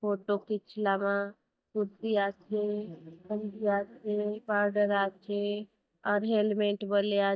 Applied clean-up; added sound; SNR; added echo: neural mask model DeepFilterNet 3.